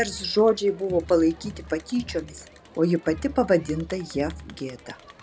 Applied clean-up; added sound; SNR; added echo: none; Crowd; 17 dB; none.